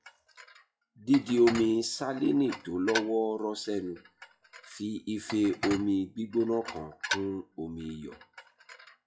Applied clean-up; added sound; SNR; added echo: classical method WPE with log-MMSE.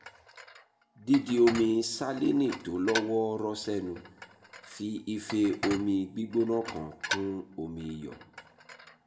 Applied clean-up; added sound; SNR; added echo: none; Dishes, pots, and pans; 12 dB; reverberation time 0.6 s.